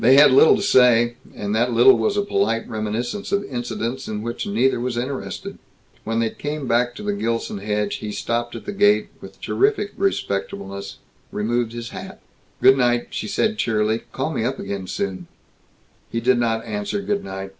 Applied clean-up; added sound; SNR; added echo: none; none; none; none.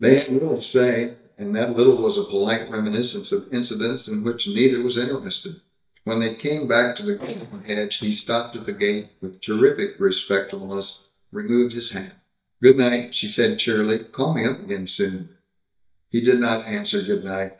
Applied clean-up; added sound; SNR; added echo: neural mask model DeepFilterNet 3.